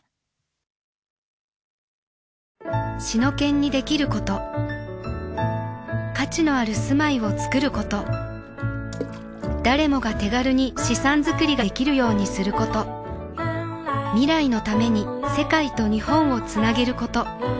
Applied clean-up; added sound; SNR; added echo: none; Water / Splash, splatter; 20 dB; none.